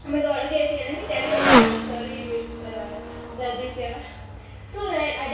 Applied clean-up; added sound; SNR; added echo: none; Motorcycle; -2 dB; reverberation time 0.6 s.